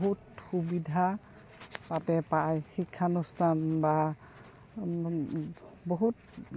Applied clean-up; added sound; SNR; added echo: none; none; none; none.